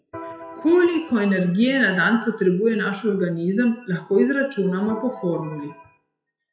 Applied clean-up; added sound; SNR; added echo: classical method WPE with log-MMSE.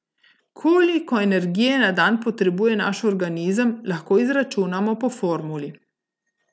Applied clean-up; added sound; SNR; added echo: none; none; none; none.